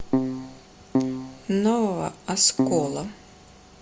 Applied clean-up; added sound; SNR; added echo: none; Keyboard (musical); -1 dB; none.